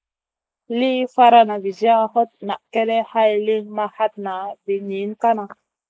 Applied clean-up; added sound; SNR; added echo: neural mask model Resemble Enhance denoiser.